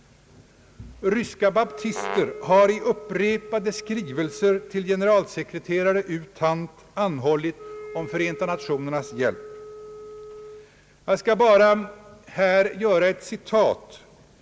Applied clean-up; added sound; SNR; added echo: none; Brass instrument + Wind instrument, woodwind instrument; 15 dB; none.